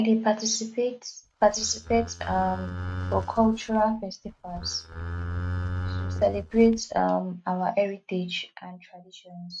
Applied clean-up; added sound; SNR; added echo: neural mask model RNNoise.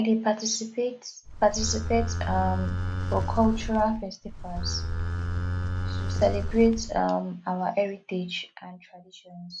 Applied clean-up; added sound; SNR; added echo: none; Livestock, farm animals, working animals; 2 dB; none.